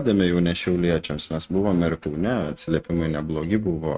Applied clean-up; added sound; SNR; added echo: neural mask model RNNoise.